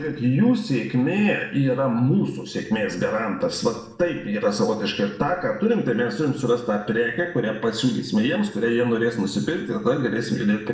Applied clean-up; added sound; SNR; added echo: none; none; none; reverberation time 0.7 s.